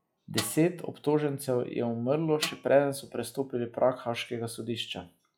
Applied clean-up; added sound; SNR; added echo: classical method log-MMSE.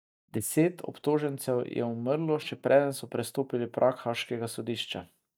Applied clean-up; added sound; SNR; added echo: neural mask model DeepFilterNet 3.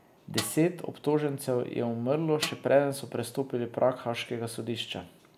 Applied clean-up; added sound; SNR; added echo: none; Snare drum; 10 dB; none.